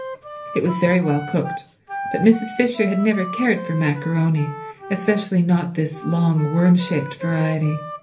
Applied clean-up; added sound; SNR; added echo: none; Wind instrument, woodwind instrument; 13 dB; reverberation time 0.3 s.